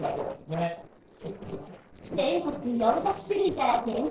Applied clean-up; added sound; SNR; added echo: neural separator model SepFormer DNS4.